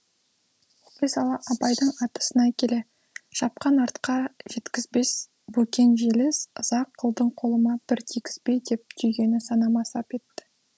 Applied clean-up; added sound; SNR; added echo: none; none; none; none.